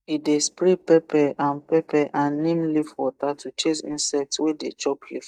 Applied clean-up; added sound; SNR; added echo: neural mask model DeepFilterNet 3.